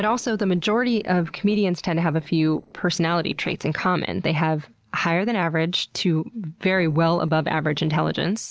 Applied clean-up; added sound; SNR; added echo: neural separator model SepFormer DNS4.